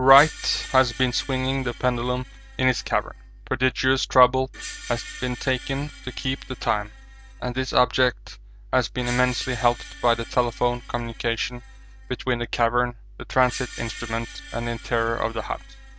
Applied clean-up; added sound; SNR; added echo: none; Screech; 18 dB; none.